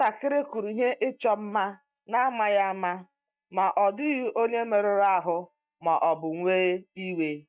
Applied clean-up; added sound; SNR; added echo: neural mask model DeepFilterNet 3.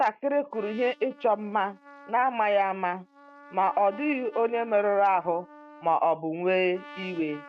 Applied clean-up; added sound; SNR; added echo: neural mask model RNNoise.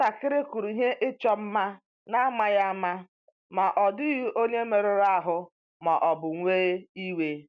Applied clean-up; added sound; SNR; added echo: none; none; none; none.